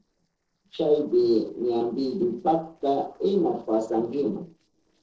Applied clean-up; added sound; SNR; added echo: neural separator model SepFormer DNS4.